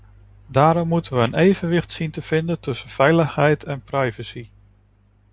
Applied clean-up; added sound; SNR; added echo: none; none; none; none.